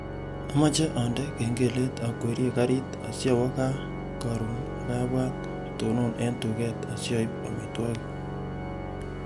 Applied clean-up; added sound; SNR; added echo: none; Organ; 6 dB; none.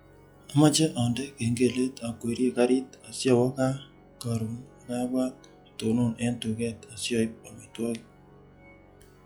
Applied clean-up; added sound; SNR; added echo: classical method log-MMSE.